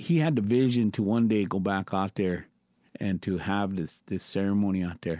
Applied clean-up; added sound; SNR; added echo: none; none; none; none.